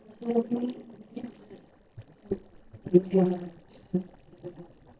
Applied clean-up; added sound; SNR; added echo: neural mask model DeepFilterNet 3.